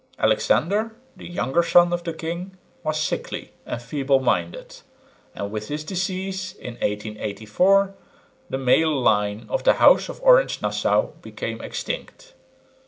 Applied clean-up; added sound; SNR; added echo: none; none; none; none.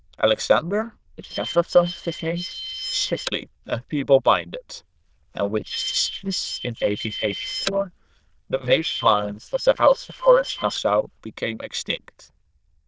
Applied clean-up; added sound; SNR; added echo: neural diffusion model UNIVERSE++.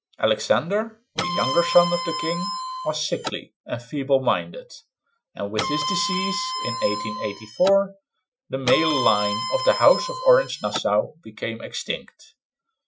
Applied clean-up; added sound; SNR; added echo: classical method Wiener filter.